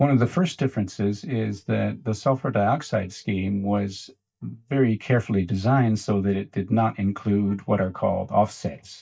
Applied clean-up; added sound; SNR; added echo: neural mask model DeepFilterNet 3.